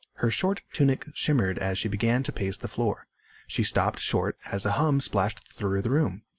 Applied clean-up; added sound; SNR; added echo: none; none; none; none.